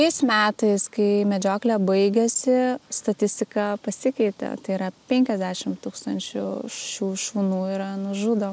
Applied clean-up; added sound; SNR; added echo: none; none; none; none.